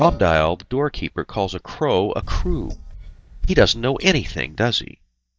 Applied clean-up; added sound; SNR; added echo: neural mask model DeepFilterNet 3.